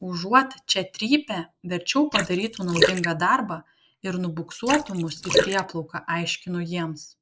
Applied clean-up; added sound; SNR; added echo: neural mask model Resemble Enhance denoiser.